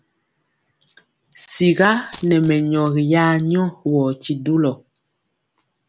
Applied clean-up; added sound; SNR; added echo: none; Coin (dropping); 14 dB; none.